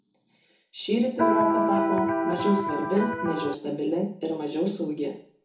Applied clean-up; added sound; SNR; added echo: none; Electric guitar; -3 dB; reverberation time 0.7 s.